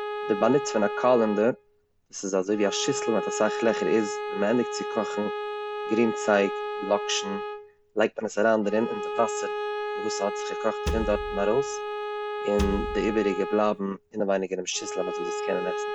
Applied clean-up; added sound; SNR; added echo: none; Bowed string instrument + Wood; 5 dB; none.